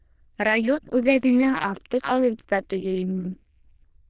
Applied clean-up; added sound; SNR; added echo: neural diffusion model UNIVERSE++.